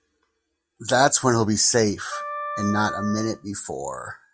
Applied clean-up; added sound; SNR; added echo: classical method log-MMSE.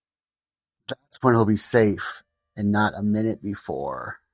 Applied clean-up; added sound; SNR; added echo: neural mask model DeepFilterNet 3.